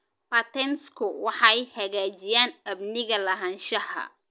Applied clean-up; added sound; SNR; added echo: none; none; none; none.